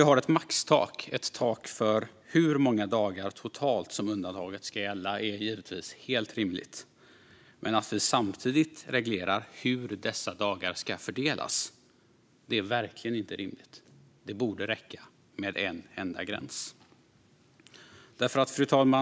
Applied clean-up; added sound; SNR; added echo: none; none; none; none.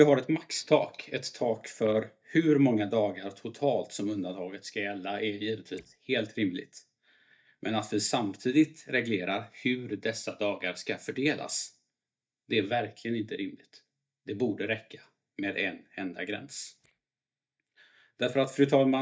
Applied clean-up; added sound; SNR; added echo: neural mask model DeepFilterNet 3.